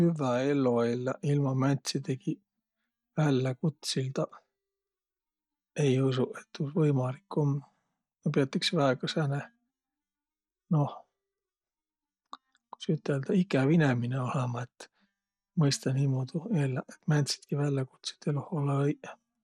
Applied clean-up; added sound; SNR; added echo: neural mask model DeepFilterNet 3.